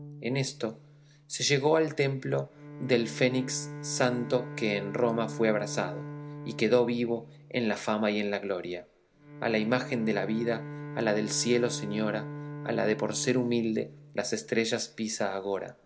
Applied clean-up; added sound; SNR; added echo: none; Bowed string instrument; 12 dB; none.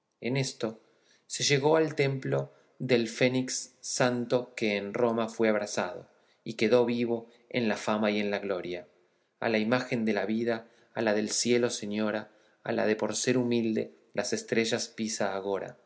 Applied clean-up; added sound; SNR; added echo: none; none; none; none.